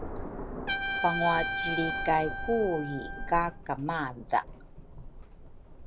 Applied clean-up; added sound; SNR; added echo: none; Thunder + Trumpet; 4 dB; none.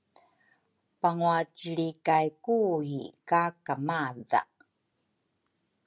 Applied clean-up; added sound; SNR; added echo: none; none; none; none.